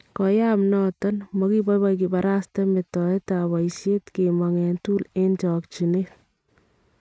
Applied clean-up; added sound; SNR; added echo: none; none; none; none.